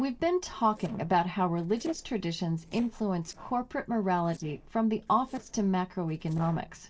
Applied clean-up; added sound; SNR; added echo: neural separator model SepFormer DNS4.